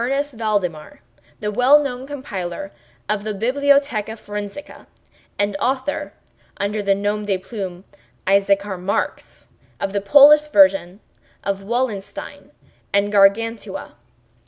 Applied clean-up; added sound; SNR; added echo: none; none; none; none.